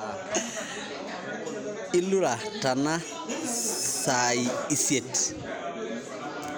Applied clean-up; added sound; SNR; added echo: none; none; none; none.